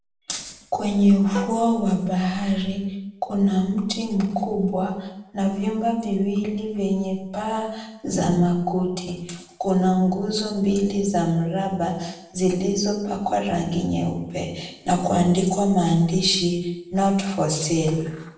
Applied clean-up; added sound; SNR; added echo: none; Plucked string instrument; 15 dB; reverberation time 0.7 s.